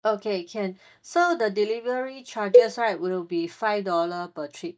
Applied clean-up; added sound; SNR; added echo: neural mask model DeepFilterNet 3.